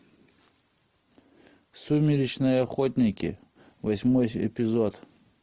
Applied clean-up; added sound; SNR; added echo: none; none; none; none.